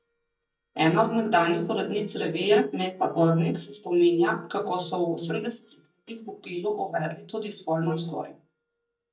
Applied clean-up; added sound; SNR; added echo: neural mask model DeepFilterNet 3.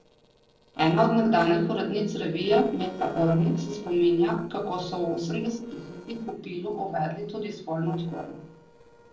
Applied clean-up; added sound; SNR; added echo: neural separator model SepFormer DNS4.